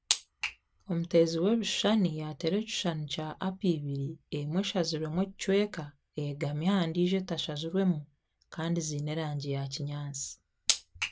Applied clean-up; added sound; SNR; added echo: none; none; none; none.